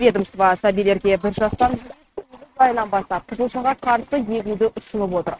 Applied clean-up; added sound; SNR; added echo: neural mask model RNNoise.